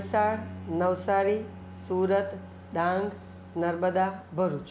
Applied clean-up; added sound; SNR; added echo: none; Bowed string instrument; 15 dB; none.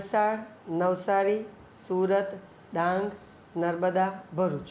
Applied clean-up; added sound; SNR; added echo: none; none; none; none.